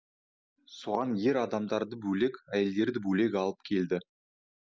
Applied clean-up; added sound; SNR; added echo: none; none; none; none.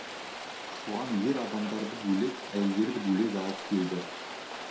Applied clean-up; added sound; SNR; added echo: none; Rain; 9 dB; reverberation time 0.7 s.